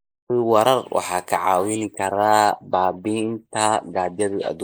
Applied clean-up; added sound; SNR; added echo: neural mask model Resemble Enhance denoiser.